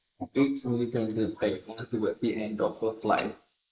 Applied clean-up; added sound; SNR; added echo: neural mask model Resemble Enhance denoiser.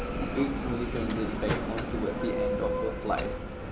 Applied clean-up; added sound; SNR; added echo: none; Bell; -2 dB; none.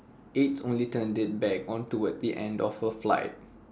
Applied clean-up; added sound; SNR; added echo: none; none; none; none.